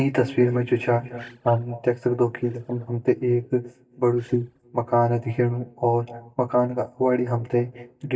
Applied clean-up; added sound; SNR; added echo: neural mask model DeepFilterNet 3.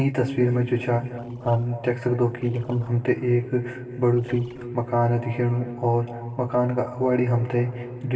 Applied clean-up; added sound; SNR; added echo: neural separator model SepFormer DNS4.